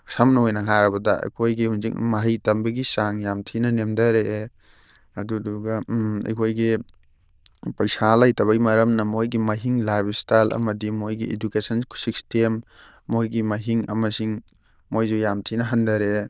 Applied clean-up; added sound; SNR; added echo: neural diffusion model UNIVERSE++.